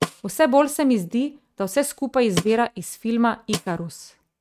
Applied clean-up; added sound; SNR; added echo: neural mask model RNNoise.